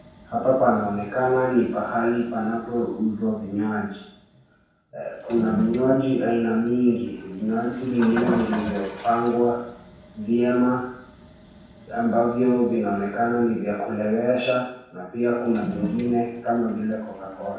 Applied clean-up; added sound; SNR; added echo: none; Toilet flush; 14 dB; reverberation time 0.7 s.